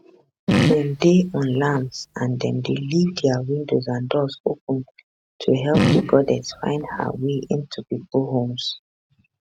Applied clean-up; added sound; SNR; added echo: neural mask model RNNoise.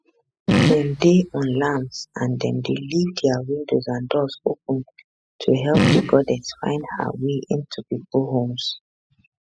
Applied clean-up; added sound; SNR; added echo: classical method spectral subtraction.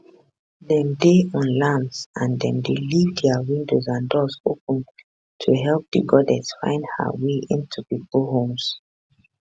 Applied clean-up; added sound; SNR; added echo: none; none; none; none.